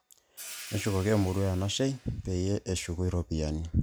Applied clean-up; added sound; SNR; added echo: none; Hi-hat; 19 dB; none.